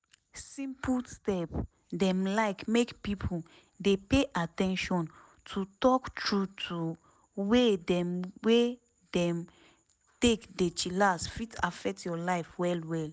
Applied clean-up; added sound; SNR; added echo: none; none; none; none.